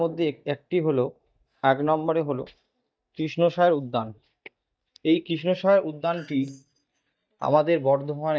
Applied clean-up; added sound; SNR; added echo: neural mask model DeepFilterNet 3.